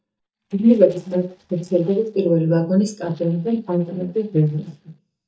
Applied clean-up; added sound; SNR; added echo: neural mask model DeepFilterNet 3.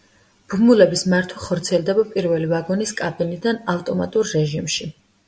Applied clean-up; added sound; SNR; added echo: none; none; none; none.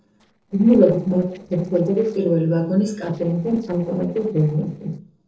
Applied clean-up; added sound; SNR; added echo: neural separator model SepFormer DNS4.